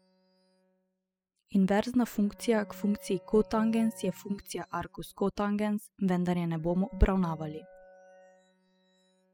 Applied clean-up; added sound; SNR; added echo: classical method spectral subtraction.